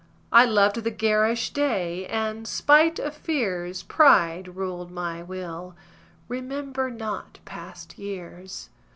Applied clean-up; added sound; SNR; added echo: none; none; none; none.